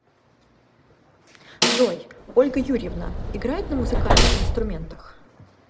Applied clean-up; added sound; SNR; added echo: none; Subway, metro, underground + Snare drum; -4 dB; none.